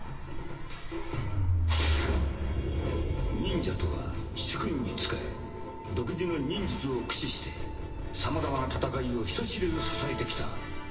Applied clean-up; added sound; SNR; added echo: none; Traffic noise, roadway noise; 9 dB; reverberation time 1.2 s.